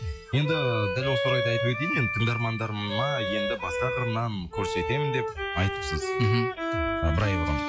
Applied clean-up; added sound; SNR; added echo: classical method log-MMSE.